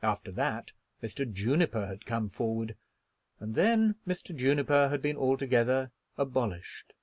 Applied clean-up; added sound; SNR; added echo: none; none; none; none.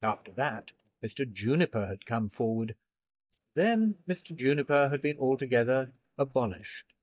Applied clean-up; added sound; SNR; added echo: neural mask model DeepFilterNet 3.